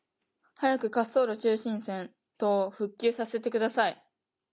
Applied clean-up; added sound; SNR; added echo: none; none; none; none.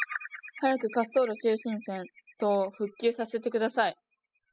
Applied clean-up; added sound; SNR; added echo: classical method spectral subtraction.